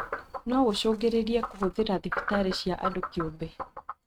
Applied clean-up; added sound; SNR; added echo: neural mask model RNNoise.